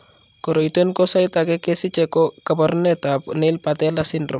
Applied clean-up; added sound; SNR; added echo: none; none; none; none.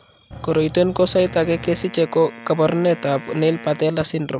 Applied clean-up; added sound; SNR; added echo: none; Engine / Truck / Car + Wind instrument, woodwind instrument; 17 dB; none.